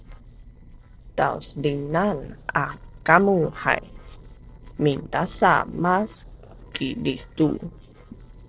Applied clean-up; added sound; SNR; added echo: neural separator model SepFormer DNS4.